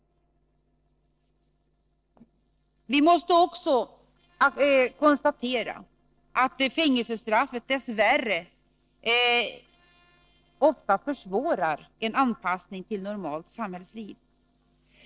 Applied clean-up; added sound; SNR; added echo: neural separator model SepFormer DNS4.